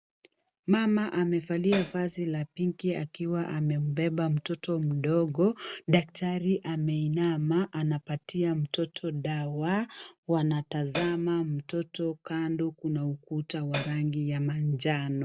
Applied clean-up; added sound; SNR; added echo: none; Hi-hat; 9 dB; none.